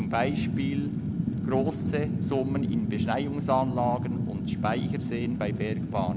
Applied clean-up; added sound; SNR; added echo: none; Fire; -1 dB; none.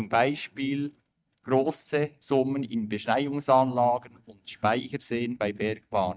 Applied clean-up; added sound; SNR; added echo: neural mask model DeepFilterNet 3.